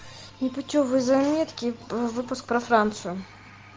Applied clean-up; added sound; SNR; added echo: none; none; none; none.